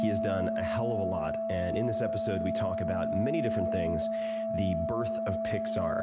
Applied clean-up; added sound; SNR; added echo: none; Organ; -2 dB; none.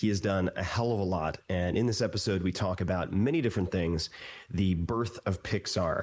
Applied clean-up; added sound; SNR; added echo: neural mask model Resemble Enhance denoiser.